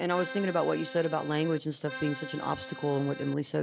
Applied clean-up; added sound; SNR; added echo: none; Accordion; 11 dB; none.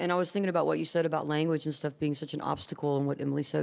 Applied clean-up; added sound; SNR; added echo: none; none; none; none.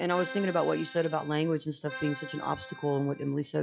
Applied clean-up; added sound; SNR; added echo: classical method log-MMSE.